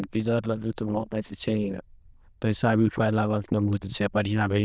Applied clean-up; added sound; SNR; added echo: neural diffusion model UNIVERSE++.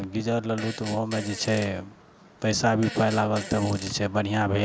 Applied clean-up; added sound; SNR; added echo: none; Fart; 16 dB; none.